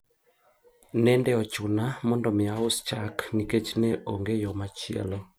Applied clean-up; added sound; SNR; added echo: none; none; none; none.